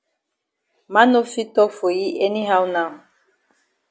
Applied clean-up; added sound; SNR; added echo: none; none; none; none.